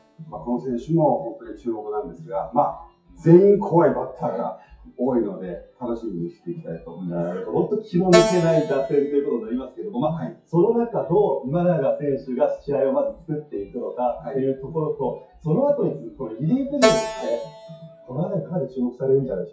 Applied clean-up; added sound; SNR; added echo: classical method WPE with log-MMSE.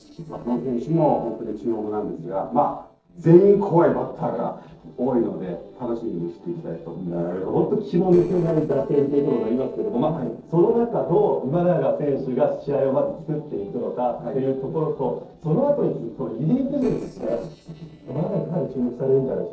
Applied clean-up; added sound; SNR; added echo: neural separator model SepFormer DNS4.